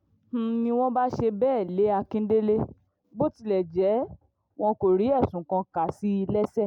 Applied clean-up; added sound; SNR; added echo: none; none; none; none.